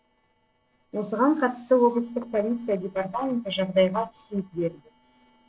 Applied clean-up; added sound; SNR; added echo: neural separator model SepFormer DNS4.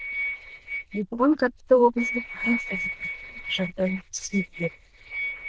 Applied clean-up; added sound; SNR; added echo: neural diffusion model UNIVERSE++.